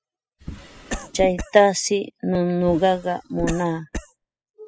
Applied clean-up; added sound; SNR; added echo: classical method spectral subtraction.